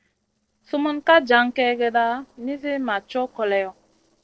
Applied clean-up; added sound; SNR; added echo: neural separator model SepFormer DNS4.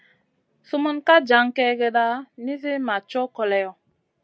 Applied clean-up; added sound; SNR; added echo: none; none; none; none.